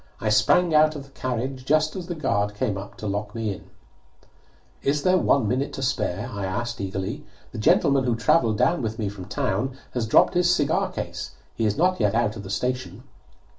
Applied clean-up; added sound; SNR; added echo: none; none; none; reverberation time 0.2 s.